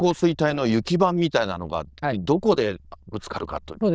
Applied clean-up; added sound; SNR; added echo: neural diffusion model UNIVERSE++.